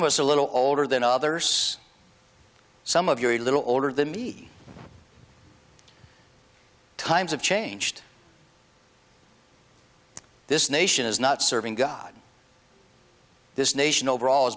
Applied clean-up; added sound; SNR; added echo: none; none; none; none.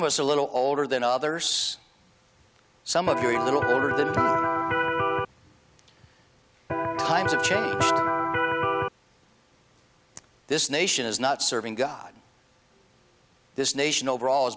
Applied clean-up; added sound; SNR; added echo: none; Electric guitar; -4 dB; none.